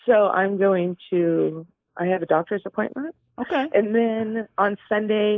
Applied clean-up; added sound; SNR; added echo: neural mask model Resemble Enhance denoiser.